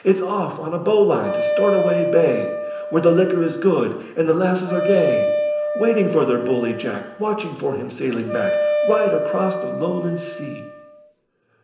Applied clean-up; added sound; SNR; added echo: none; Wind instrument, woodwind instrument; 3 dB; reverberation time 0.9 s.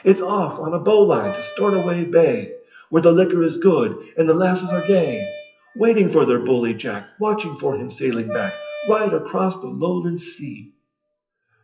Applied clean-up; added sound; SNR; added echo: classical method WPE with log-MMSE.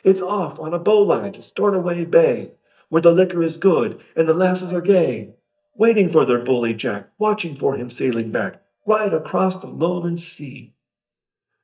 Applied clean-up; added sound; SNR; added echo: neural mask model DeepFilterNet 3.